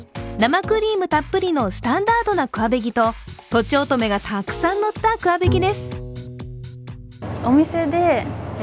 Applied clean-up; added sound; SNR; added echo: none; Bowed string instrument; 9 dB; none.